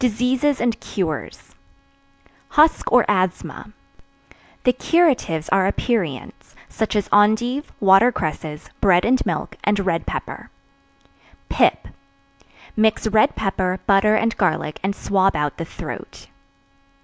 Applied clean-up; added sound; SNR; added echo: none; none; none; none.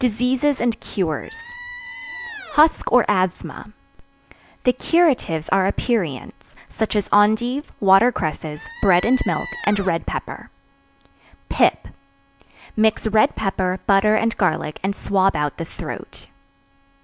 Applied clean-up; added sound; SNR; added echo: none; Squeak; 13 dB; none.